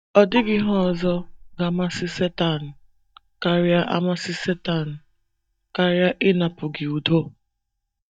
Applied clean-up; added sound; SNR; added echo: neural mask model DeepFilterNet 3.